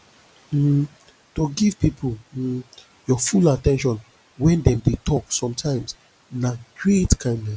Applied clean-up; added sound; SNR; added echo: none; none; none; none.